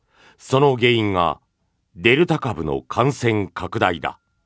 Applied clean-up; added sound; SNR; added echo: none; none; none; none.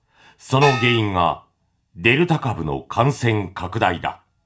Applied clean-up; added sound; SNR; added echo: none; Gong; 3 dB; reverberation time 0.3 s.